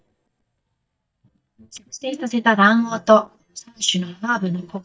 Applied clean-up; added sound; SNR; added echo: neural mask model DeepFilterNet 3.